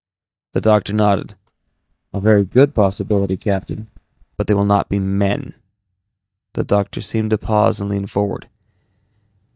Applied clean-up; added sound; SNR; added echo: neural mask model DeepFilterNet 3.